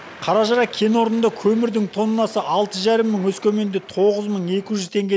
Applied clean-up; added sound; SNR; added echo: none; none; none; none.